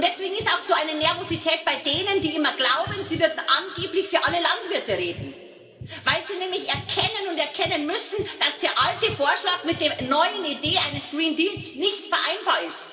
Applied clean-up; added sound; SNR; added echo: none; Bass guitar; 17 dB; reverberation time 2.3 s.